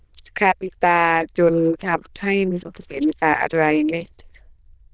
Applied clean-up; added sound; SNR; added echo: neural diffusion model UNIVERSE++.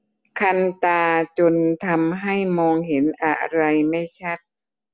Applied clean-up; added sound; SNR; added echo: none; none; none; none.